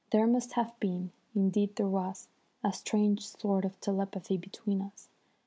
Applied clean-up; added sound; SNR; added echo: none; none; none; none.